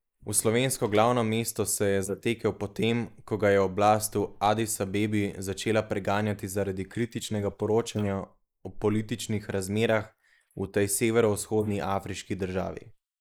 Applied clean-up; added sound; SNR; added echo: neural mask model Resemble Enhance denoiser.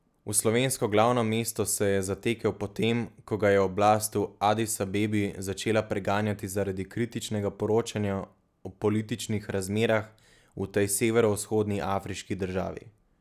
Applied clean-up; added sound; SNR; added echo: none; none; none; none.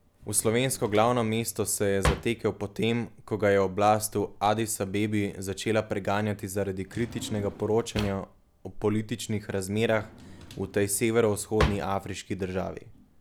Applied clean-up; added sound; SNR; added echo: none; Drawer open or close; 11 dB; none.